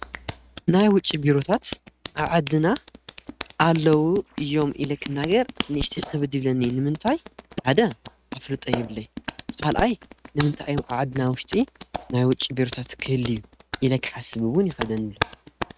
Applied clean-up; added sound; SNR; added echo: neural mask model RNNoise.